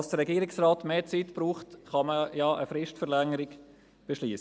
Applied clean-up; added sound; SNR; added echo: none; none; none; none.